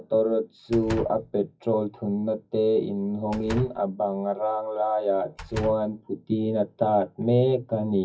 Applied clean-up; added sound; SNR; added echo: classical method WPE with log-MMSE.